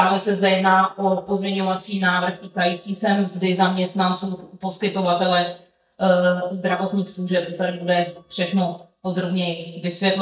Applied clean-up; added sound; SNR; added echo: neural mask model DeepFilterNet 3.